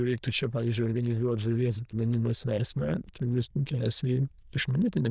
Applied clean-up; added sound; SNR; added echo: neural diffusion model UNIVERSE++.